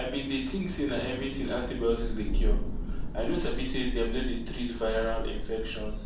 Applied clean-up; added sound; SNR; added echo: none; Thunder / Rain; -1 dB; reverberation time 0.5 s.